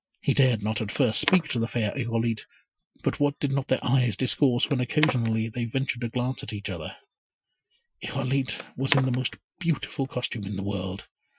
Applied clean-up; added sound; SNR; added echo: classical method Wiener filter.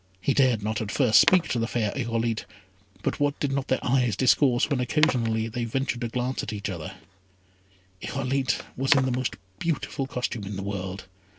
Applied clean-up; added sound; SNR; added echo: none; Skateboard; 12 dB; none.